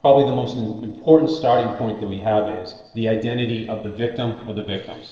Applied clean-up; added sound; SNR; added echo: neural separator model SepFormer DNS4.